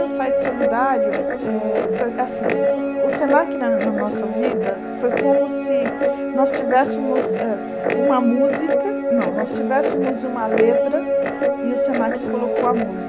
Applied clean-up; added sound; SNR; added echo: none; Guitar; -2 dB; none.